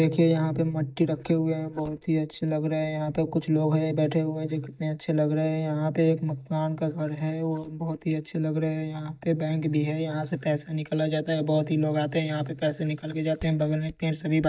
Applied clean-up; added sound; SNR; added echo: neural mask model DeepFilterNet 3.